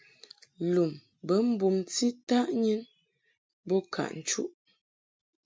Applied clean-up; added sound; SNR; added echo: none; none; none; none.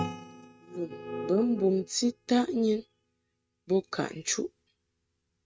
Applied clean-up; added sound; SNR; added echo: neural mask model RNNoise.